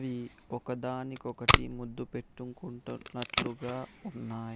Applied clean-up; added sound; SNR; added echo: none; Packing tape, duct tape; -5 dB; none.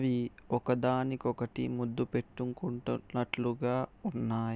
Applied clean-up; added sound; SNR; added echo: none; none; none; none.